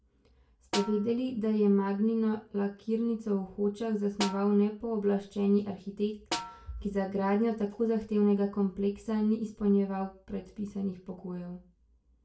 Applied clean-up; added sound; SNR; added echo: none; Snare drum; 10 dB; reverberation time 0.3 s.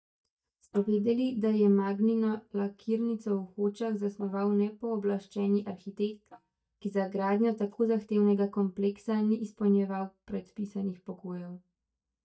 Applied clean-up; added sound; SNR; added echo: neural mask model DeepFilterNet 3.